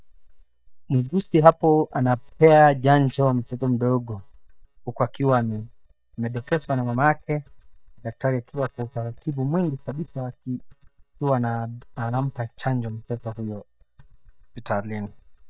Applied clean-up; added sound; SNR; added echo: neural mask model DeepFilterNet 3.